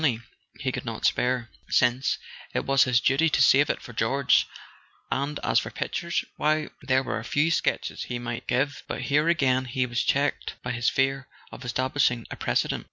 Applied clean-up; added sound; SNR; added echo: none; none; none; none.